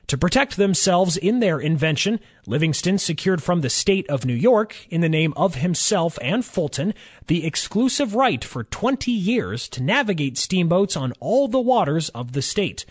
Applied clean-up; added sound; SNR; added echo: none; none; none; none.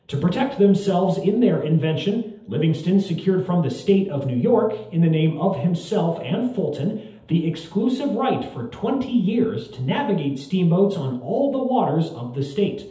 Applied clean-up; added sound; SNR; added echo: none; none; none; reverberation time 0.8 s.